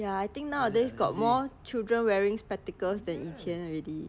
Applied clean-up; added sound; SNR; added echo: none; none; none; none.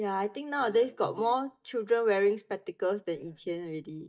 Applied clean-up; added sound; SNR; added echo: neural mask model DeepFilterNet 3.